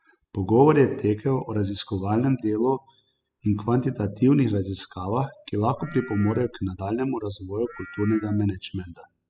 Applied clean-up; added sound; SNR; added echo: classical method spectral subtraction.